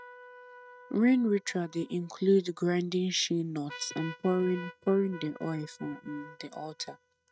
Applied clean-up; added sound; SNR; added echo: neural mask model RNNoise.